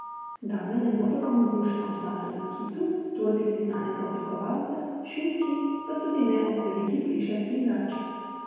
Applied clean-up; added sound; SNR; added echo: none; Telephone; 14 dB; reverberation time 1.9 s.